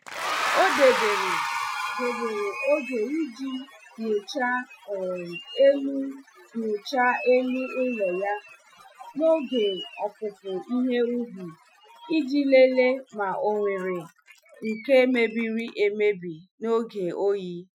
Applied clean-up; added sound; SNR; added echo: classical method Wiener filter.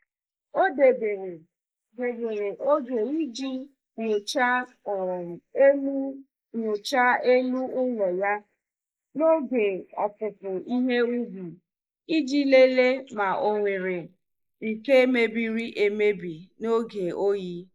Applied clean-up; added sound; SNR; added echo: neural mask model Resemble Enhance denoiser.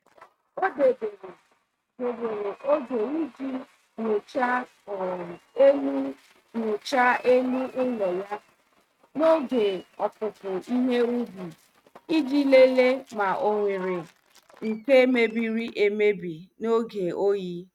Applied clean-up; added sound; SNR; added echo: neural mask model RNNoise.